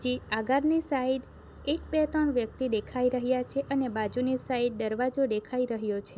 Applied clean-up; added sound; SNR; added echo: none; none; none; none.